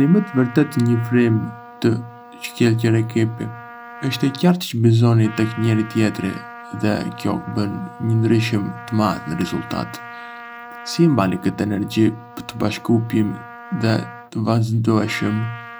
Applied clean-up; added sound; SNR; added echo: none; Trumpet; 17 dB; none.